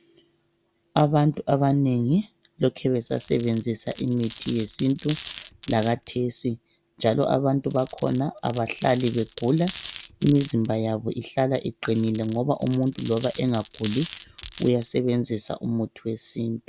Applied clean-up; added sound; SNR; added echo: none; Glass; 9 dB; none.